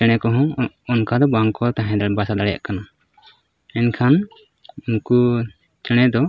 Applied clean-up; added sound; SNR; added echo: none; none; none; none.